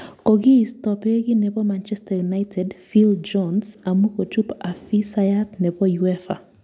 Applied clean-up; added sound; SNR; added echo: none; none; none; none.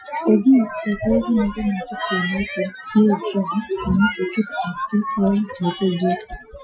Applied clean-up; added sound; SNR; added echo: classical method Wiener filter.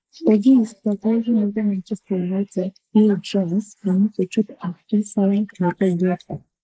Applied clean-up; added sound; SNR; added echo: neural mask model Resemble Enhance denoiser.